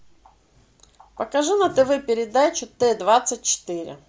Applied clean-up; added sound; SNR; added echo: none; none; none; none.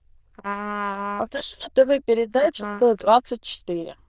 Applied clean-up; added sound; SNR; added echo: neural diffusion model UNIVERSE++.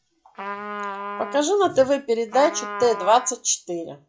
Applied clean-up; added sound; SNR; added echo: classical method log-MMSE.